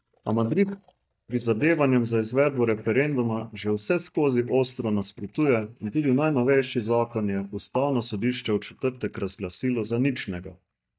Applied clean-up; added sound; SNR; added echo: neural mask model DeepFilterNet 3.